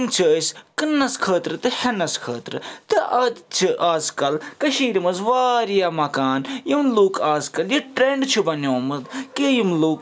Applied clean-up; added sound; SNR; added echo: none; none; none; none.